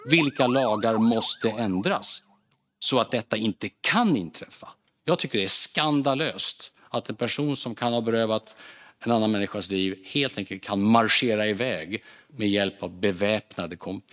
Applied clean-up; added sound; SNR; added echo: neural mask model RNNoise.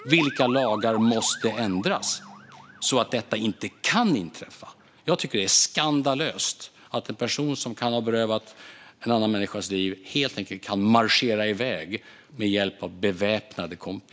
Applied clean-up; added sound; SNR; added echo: none; Motor vehicle (road) / Siren; 19 dB; none.